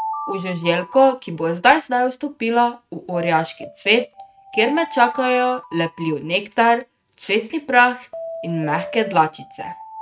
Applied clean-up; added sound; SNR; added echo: neural mask model RNNoise.